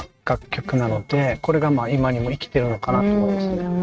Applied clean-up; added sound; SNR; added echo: neural mask model RNNoise.